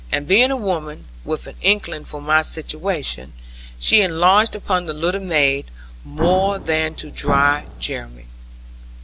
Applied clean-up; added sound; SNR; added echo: none; Explosion; 7 dB; none.